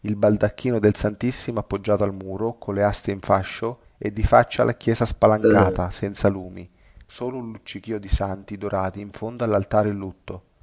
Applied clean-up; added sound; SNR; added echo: none; Burping, eructation; -4 dB; none.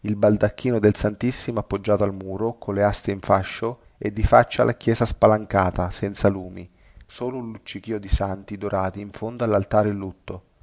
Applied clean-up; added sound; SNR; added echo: none; none; none; none.